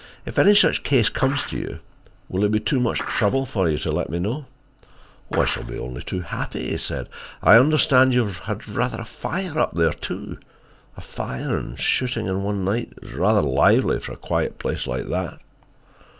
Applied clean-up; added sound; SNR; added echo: neural separator model SepFormer DNS4.